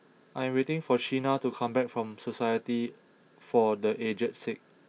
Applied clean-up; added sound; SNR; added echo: none; none; none; none.